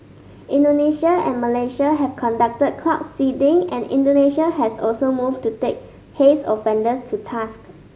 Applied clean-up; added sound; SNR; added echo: none; none; none; none.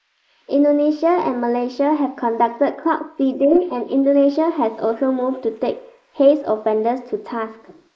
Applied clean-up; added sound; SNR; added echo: neural mask model Resemble Enhance denoiser.